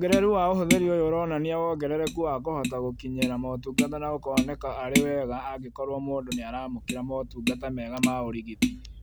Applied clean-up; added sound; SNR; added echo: none; Tap; 3 dB; none.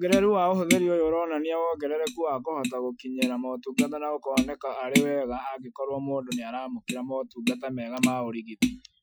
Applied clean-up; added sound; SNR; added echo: classical method Wiener filter.